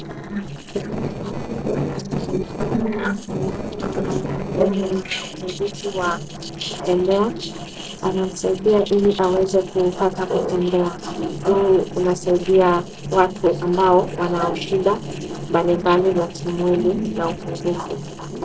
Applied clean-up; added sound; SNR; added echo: neural separator model SepFormer DNS4.